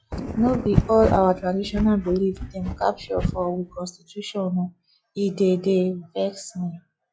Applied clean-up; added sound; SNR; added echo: classical method log-MMSE.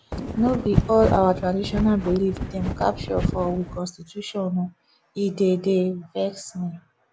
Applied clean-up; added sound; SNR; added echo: none; Wind; 4 dB; none.